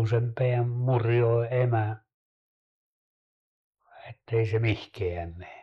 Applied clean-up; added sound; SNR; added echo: neural mask model Resemble Enhance denoiser.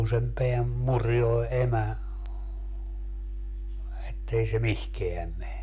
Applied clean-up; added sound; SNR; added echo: none; none; none; none.